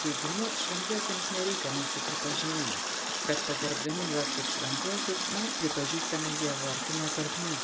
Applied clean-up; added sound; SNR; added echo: none; Water tap, faucet; -3 dB; reverberation time 0.2 s.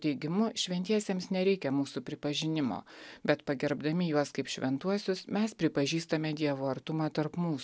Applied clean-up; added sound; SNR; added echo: none; none; none; none.